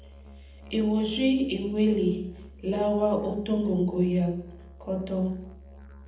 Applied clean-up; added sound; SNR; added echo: none; Musical instrument; 19 dB; reverberation time 0.8 s.